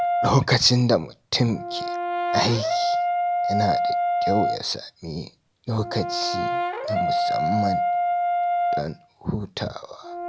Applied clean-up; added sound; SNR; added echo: none; Brass instrument; -1 dB; none.